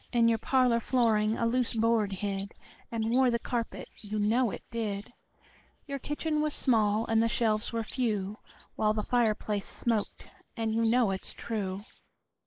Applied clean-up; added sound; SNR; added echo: neural mask model Resemble Enhance denoiser.